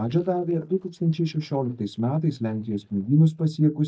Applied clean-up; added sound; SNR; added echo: neural mask model DeepFilterNet 3.